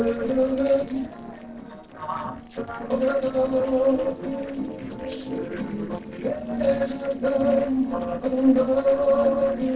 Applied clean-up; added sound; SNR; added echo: neural separator model SepFormer DNS4.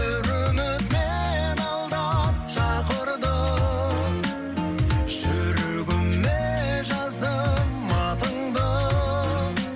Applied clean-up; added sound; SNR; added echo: none; none; none; none.